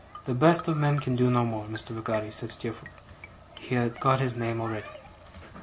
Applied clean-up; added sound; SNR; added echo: none; Marimba, xylophone; 20 dB; none.